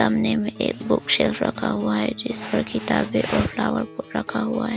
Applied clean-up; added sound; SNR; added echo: none; Acoustic guitar; 16 dB; none.